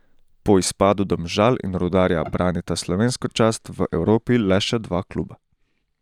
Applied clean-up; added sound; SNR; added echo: neural mask model DeepFilterNet 3.